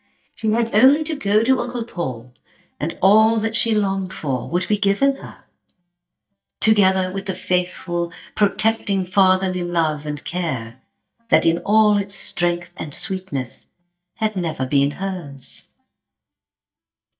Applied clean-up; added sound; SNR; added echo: neural mask model DeepFilterNet 3.